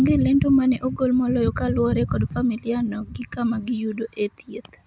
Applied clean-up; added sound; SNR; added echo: none; none; none; none.